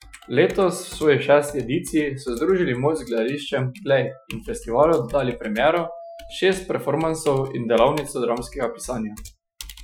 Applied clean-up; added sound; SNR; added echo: classical method Wiener filter.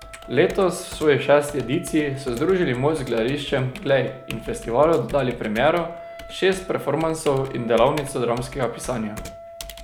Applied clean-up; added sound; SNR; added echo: none; Computer keyboard + Wind instrument, woodwind instrument; 16 dB; none.